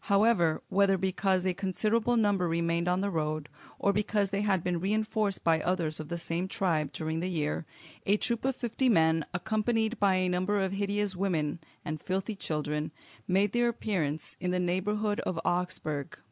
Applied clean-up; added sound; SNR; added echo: none; none; none; none.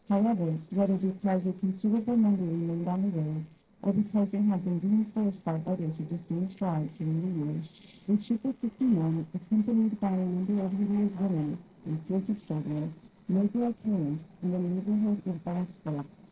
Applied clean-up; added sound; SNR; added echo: neural separator model SepFormer DNS4.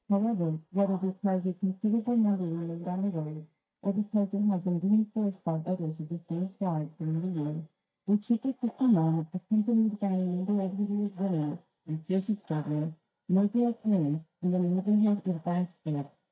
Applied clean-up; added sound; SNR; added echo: neural mask model DeepFilterNet 3.